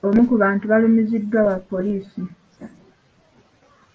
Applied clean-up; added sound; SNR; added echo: neural mask model Resemble Enhance denoiser.